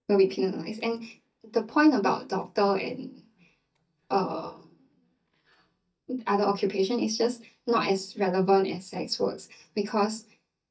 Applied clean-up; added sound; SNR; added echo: neural mask model DeepFilterNet 3.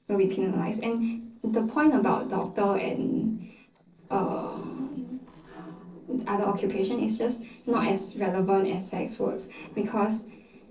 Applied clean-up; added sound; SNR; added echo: neural separator model SepFormer DNS4.